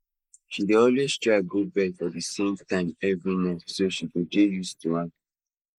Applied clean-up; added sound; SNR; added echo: neural mask model Resemble Enhance denoiser.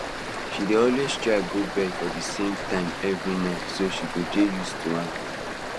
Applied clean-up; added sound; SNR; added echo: none; Stream; 5 dB; none.